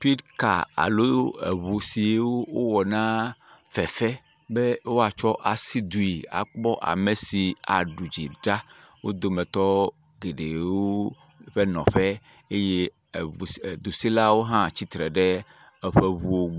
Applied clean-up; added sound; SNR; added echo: none; none; none; none.